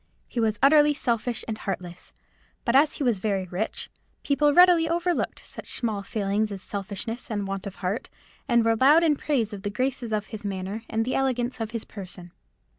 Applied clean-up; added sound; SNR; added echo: none; none; none; none.